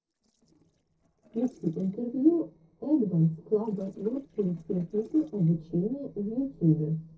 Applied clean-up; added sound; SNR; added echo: neural separator model SepFormer DNS4.